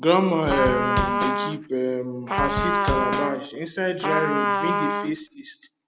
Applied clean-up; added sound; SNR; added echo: none; Trumpet + Drum / Drum kit; 0 dB; none.